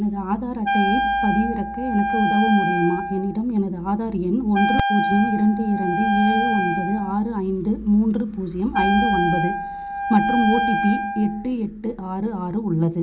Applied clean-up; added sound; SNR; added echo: none; Wind instrument, woodwind instrument; 1 dB; none.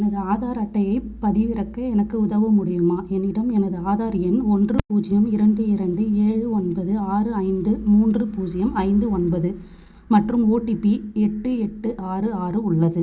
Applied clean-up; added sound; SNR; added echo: none; none; none; none.